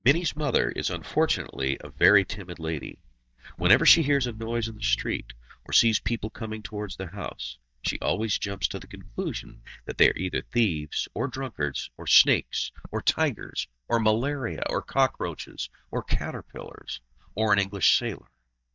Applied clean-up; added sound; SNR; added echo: neural mask model DeepFilterNet 3.